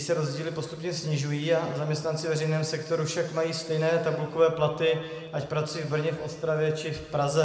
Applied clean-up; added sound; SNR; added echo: none; none; none; reverberation time 1.9 s.